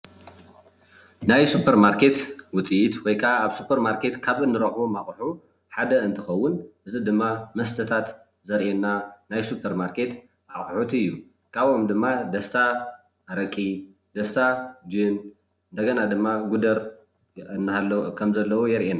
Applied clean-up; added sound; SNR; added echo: none; none; none; none.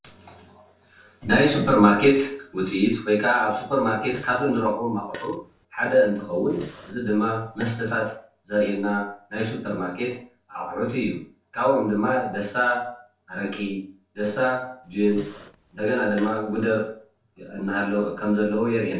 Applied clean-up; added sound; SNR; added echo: none; Fart; 19 dB; reverberation time 0.3 s.